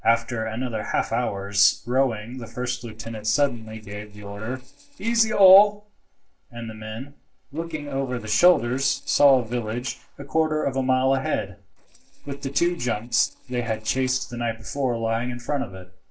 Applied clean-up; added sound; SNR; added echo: neural separator model SepFormer DNS4.